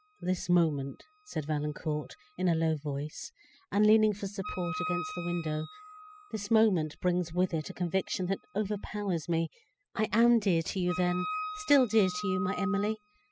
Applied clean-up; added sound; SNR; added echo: classical method spectral subtraction.